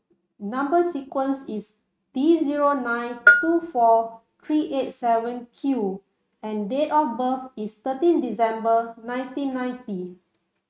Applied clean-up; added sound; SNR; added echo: neural mask model RNNoise.